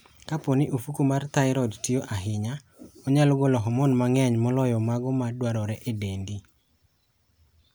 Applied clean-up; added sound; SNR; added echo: none; none; none; none.